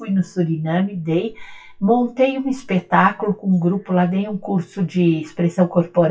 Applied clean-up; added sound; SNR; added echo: classical method WPE with log-MMSE.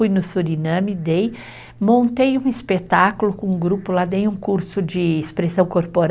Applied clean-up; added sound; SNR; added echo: none; none; none; none.